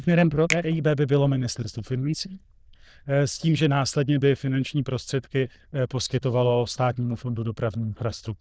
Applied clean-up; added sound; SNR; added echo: neural diffusion model UNIVERSE++.